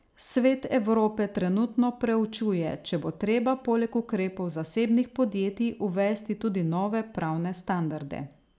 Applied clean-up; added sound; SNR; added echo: none; none; none; none.